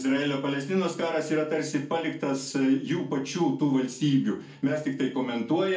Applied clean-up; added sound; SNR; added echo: none; none; none; reverberation time 0.4 s.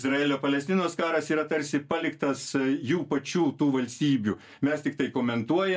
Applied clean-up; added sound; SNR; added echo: none; none; none; none.